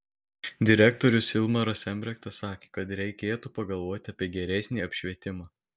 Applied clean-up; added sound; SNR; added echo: none; none; none; none.